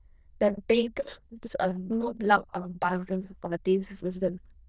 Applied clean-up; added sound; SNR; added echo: neural diffusion model UNIVERSE++.